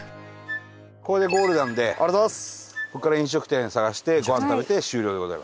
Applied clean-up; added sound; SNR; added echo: none; Wind instrument, woodwind instrument; 14 dB; none.